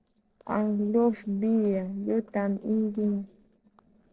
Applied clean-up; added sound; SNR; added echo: neural separator model SepFormer DNS4.